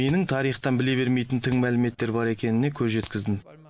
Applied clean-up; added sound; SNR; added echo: none; Rattle (instrument); 16 dB; none.